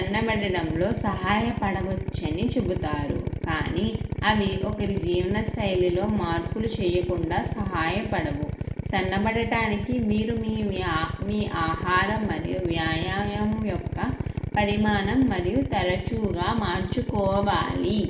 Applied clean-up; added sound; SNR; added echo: none; Drill; 4 dB; reverberation time 0.7 s.